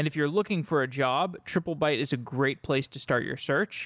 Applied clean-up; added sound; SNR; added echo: none; none; none; none.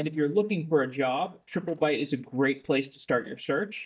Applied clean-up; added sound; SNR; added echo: neural mask model DeepFilterNet 3.